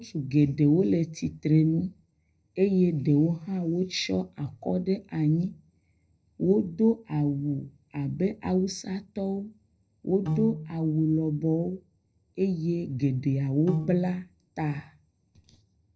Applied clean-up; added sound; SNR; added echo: neural separator model SepFormer DNS4.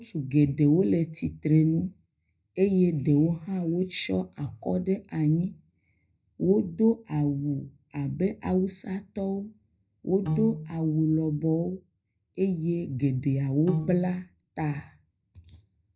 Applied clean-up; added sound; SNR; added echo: neural mask model DeepFilterNet 3.